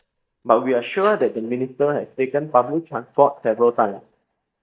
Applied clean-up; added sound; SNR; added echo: neural mask model DeepFilterNet 3.